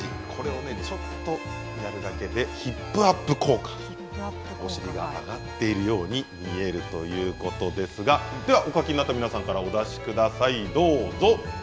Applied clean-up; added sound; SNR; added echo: none; Thunder / Rain + Bowed string instrument; 19 dB; none.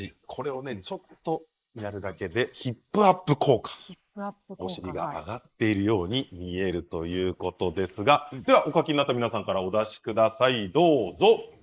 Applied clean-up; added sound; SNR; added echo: neural mask model Resemble Enhance denoiser.